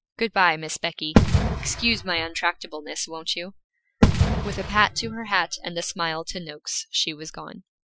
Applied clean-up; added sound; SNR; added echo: classical method Wiener filter.